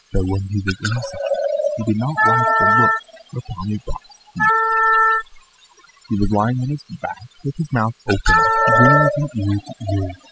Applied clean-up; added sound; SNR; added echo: classical method spectral subtraction.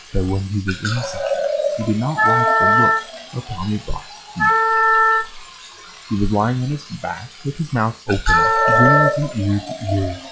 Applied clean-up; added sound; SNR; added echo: classical method log-MMSE.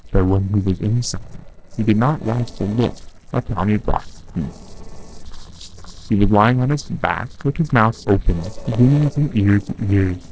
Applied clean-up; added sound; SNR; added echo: neural separator model SepFormer DNS4.